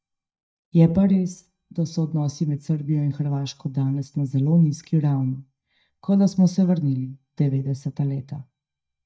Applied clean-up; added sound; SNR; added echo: neural mask model DeepFilterNet 3.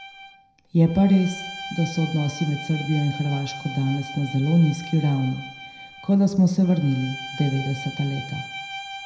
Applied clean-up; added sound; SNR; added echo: none; Bowed string instrument; 14 dB; reverberation time 0.7 s.